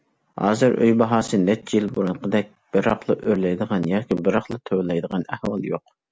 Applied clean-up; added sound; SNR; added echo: none; none; none; none.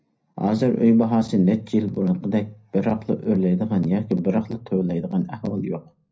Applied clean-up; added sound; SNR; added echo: none; none; none; reverberation time 0.5 s.